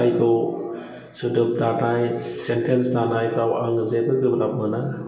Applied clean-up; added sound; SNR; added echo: none; none; none; reverberation time 0.2 s.